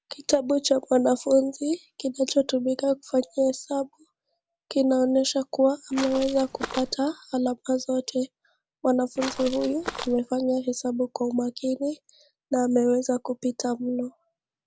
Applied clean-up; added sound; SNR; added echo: none; Walk, footsteps; 10 dB; none.